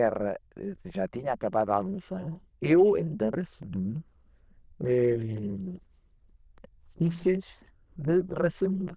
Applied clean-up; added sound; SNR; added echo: neural diffusion model UNIVERSE++.